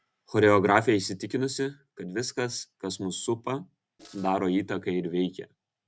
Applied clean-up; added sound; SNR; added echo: neural separator model SepFormer DNS4.